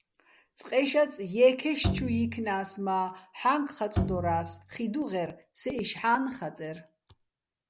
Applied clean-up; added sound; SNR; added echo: none; Bowed string instrument; 5 dB; none.